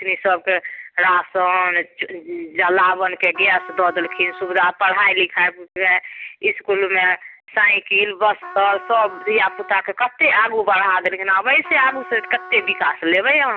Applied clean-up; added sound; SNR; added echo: none; Trumpet; 18 dB; none.